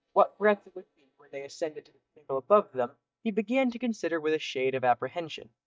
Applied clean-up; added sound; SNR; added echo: neural mask model DeepFilterNet 3.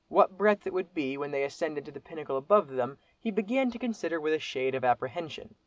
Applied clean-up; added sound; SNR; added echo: none; none; none; none.